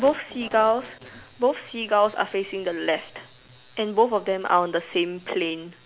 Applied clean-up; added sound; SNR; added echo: none; none; none; none.